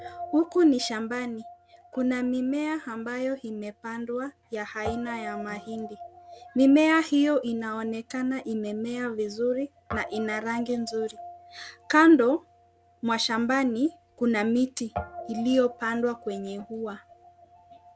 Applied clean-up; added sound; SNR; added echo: none; Guitar; 17 dB; none.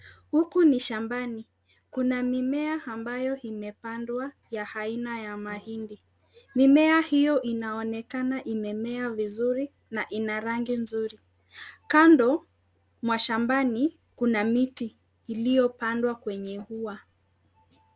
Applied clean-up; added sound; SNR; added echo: none; none; none; none.